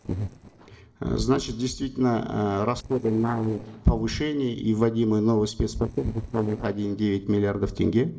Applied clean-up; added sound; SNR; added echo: neural separator model SepFormer DNS4.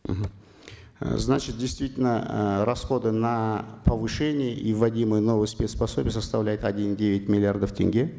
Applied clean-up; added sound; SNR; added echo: none; none; none; none.